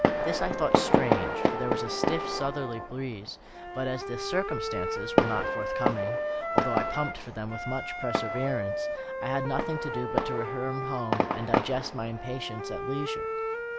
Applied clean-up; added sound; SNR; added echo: none; Fireworks + Wind instrument, woodwind instrument; -4 dB; none.